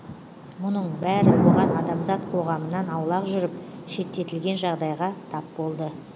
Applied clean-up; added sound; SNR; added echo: none; Thunder / Rain; 0 dB; none.